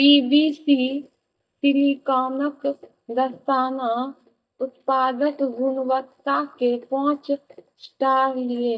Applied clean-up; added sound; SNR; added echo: neural mask model DeepFilterNet 3.